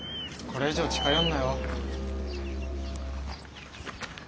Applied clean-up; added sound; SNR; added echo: none; Musical instrument; 2 dB; none.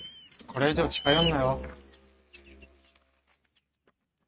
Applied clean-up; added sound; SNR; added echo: neural mask model RNNoise.